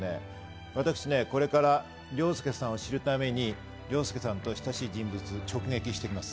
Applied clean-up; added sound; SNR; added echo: none; Bowed string instrument; 15 dB; none.